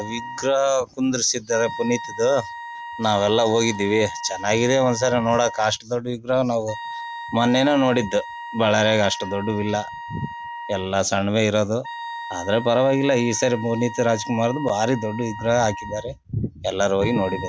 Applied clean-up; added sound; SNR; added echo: none; Wind instrument, woodwind instrument; 13 dB; none.